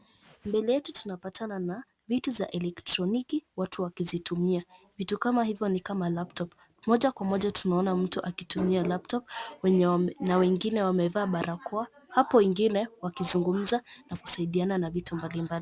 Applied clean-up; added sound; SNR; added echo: none; none; none; none.